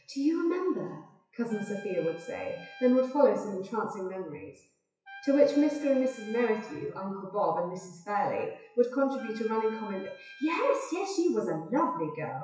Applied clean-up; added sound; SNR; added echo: classical method WPE with log-MMSE.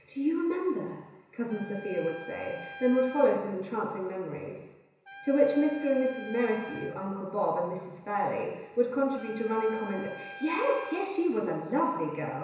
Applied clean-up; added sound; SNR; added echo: none; Trumpet; 17 dB; reverberation time 1.0 s.